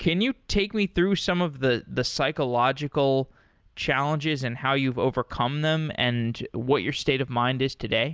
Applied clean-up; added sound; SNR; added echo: none; none; none; none.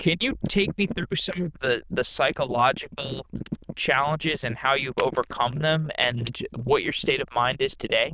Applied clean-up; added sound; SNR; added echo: neural diffusion model UNIVERSE++.